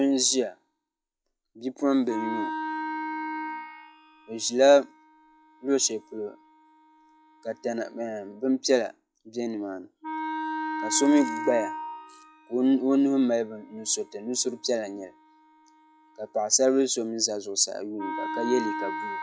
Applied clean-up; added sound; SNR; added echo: classical method log-MMSE.